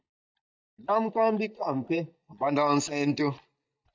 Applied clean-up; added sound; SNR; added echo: neural mask model DeepFilterNet 3.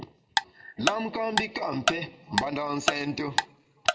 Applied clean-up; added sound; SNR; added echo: none; Tick-tock; -1 dB; reverberation time 0.8 s.